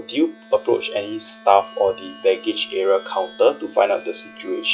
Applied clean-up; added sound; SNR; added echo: classical method log-MMSE.